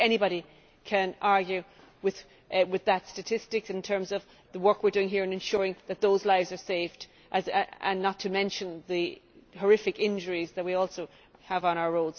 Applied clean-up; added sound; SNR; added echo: none; none; none; none.